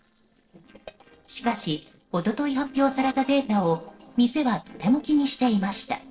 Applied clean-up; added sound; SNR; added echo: neural separator model SepFormer DNS4.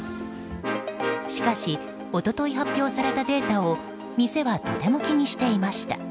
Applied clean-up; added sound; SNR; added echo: none; none; none; none.